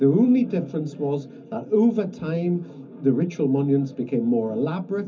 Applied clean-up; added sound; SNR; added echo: none; none; none; reverberation time 0.3 s.